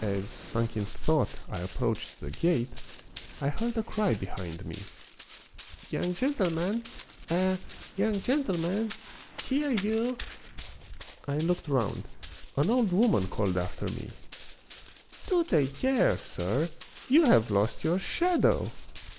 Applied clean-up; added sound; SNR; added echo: none; Run; 17 dB; none.